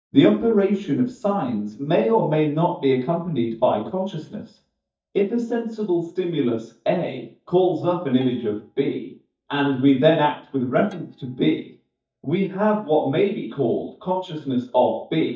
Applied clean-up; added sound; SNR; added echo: neural mask model DeepFilterNet 3.